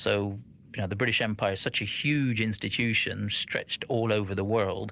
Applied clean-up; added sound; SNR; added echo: none; none; none; none.